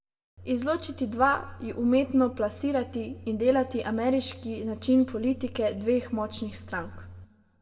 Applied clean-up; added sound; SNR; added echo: none; none; none; reverberation time 1.0 s.